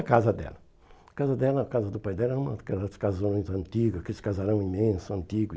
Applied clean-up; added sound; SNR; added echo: none; none; none; none.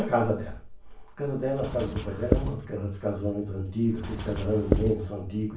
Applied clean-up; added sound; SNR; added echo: none; Writing; 2 dB; reverberation time 0.3 s.